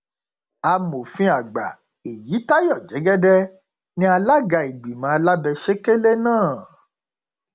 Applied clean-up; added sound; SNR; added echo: none; none; none; none.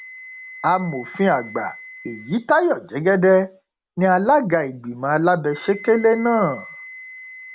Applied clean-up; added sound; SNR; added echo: none; Wind instrument, woodwind instrument; 19 dB; none.